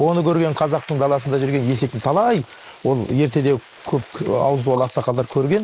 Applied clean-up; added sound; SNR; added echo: neural mask model Resemble Enhance denoiser.